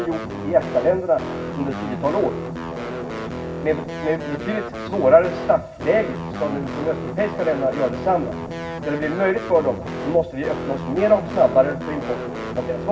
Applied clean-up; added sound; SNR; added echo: none; Guitar; 7 dB; reverberation time 0.4 s.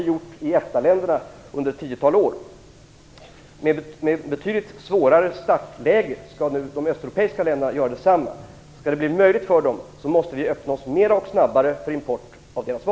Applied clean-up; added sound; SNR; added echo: none; none; none; none.